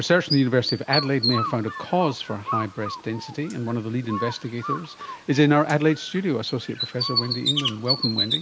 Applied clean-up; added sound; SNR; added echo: none; Bird; 6 dB; none.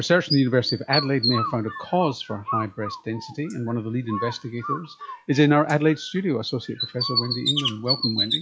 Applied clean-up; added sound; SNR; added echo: classical method log-MMSE.